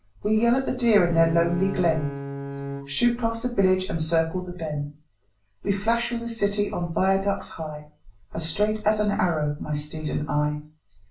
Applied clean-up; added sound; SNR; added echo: none; Bowed string instrument; 8 dB; reverberation time 0.3 s.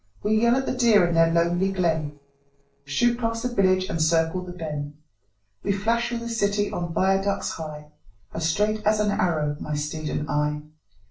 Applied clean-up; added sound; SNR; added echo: neural separator model SepFormer DNS4.